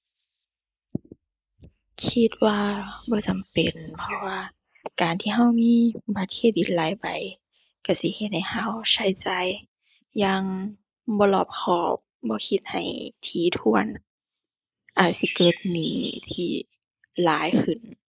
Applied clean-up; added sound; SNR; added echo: neural mask model Resemble Enhance denoiser.